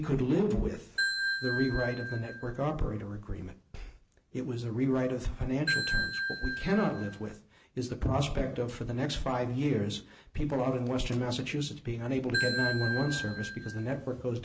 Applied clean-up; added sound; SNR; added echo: none; Ringtone / Bell; 2 dB; none.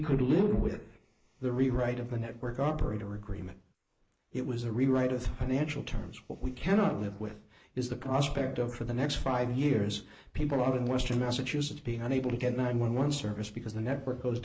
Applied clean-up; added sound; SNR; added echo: neural mask model Resemble Enhance denoiser.